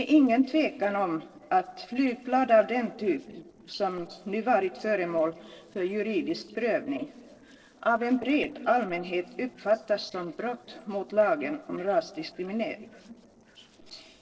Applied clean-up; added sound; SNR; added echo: neural separator model SepFormer DNS4.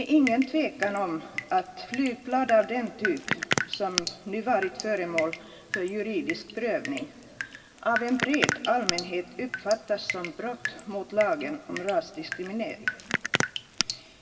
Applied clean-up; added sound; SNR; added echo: none; Drip; 6 dB; reverberation time 2.4 s.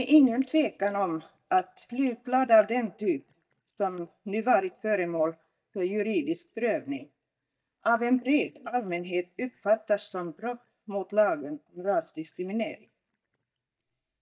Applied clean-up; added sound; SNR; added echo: neural mask model DeepFilterNet 3.